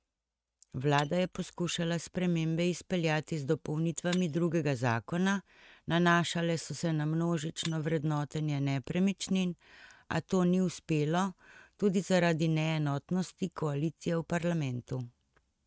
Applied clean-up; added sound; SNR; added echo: neural mask model RNNoise.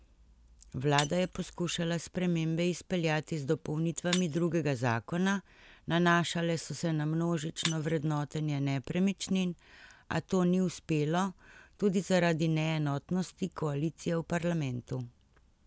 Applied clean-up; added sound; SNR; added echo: none; Shatter; 16 dB; none.